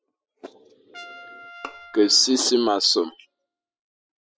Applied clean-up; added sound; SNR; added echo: classical method spectral subtraction.